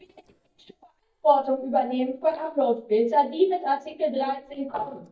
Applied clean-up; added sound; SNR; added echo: neural mask model DeepFilterNet 3.